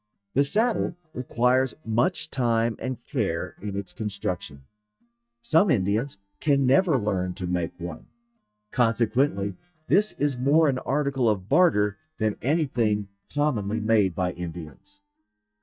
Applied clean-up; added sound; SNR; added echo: neural mask model DeepFilterNet 3.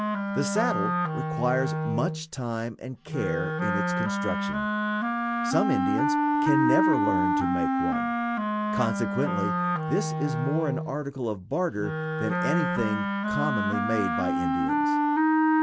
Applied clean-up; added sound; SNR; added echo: none; Wind instrument, woodwind instrument; -4 dB; none.